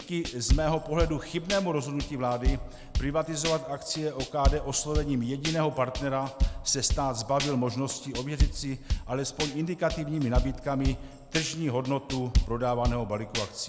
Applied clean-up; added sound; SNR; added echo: none; Tambourine / Drum / Drum kit; 2 dB; none.